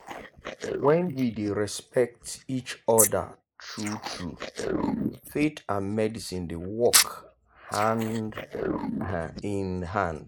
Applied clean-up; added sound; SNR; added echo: neural mask model Resemble Enhance denoiser.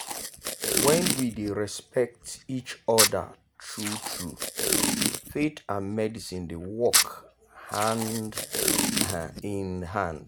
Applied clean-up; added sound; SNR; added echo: none; Packing tape, duct tape; 0 dB; none.